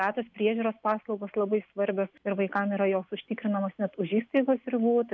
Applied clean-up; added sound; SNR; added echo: none; none; none; none.